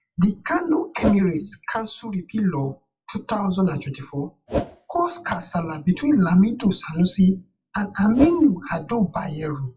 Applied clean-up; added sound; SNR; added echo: classical method WPE with log-MMSE.